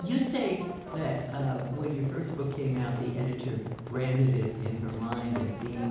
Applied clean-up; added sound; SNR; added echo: none; Livestock, farm animals, working animals; 12 dB; reverberation time 1.0 s.